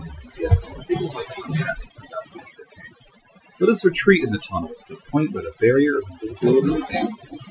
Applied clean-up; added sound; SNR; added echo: classical method Wiener filter.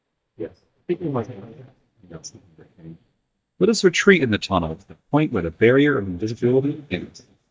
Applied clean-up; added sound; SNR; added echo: neural mask model DeepFilterNet 3.